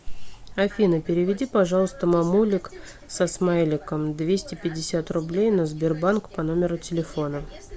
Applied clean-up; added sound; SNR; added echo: none; none; none; none.